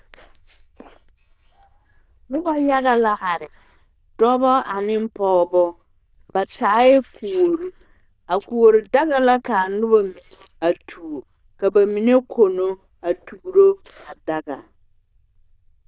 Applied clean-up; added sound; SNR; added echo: neural diffusion model UNIVERSE++.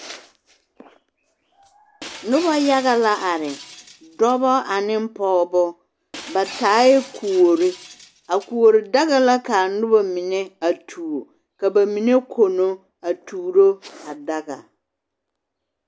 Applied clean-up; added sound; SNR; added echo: none; Shatter; 19 dB; none.